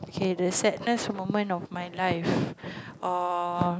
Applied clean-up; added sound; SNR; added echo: none; none; none; none.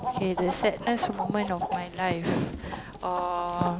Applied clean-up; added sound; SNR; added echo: none; Chicken, rooster; 6 dB; none.